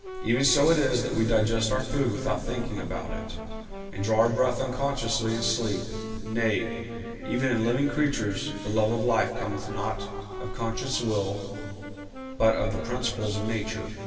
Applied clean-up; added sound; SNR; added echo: none; Wind instrument, woodwind instrument; 12 dB; reverberation time 2.5 s.